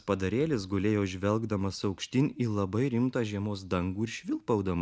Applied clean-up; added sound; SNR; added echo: none; none; none; none.